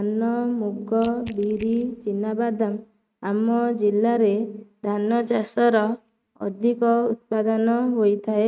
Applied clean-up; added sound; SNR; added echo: neural mask model RNNoise.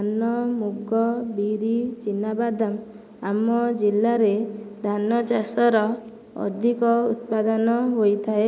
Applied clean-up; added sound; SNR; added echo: none; none; none; none.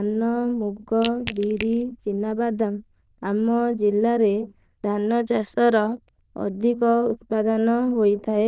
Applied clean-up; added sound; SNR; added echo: neural diffusion model UNIVERSE++.